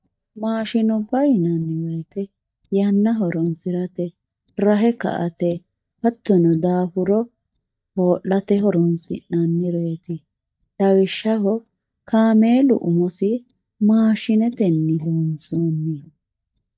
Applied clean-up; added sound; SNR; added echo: neural mask model DeepFilterNet 3.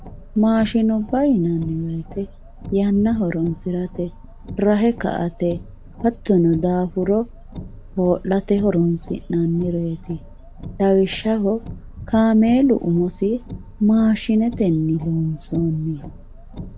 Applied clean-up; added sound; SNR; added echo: none; Car; 16 dB; none.